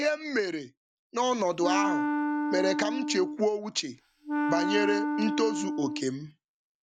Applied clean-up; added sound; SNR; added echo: none; Wind instrument, woodwind instrument; 0 dB; none.